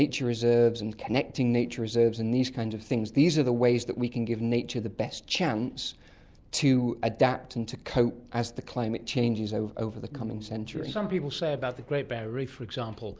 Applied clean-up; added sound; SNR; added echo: none; none; none; none.